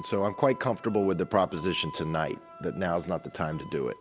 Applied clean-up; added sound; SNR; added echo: none; Wind instrument, woodwind instrument; 17 dB; none.